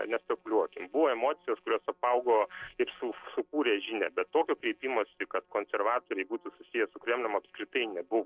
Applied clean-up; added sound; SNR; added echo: neural separator model SepFormer DNS4.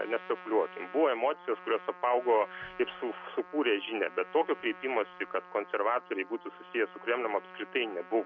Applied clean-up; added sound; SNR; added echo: none; Trumpet; 18 dB; none.